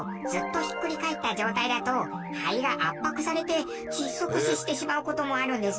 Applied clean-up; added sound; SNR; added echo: none; Alarm / Car; 19 dB; none.